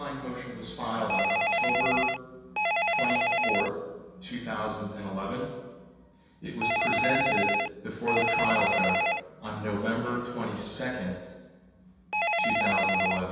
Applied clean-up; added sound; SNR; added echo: none; Telephone; -3 dB; reverberation time 1.2 s.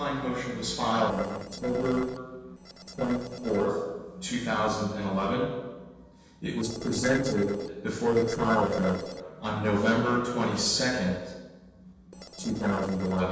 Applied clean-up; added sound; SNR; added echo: neural separator model SepFormer DNS4.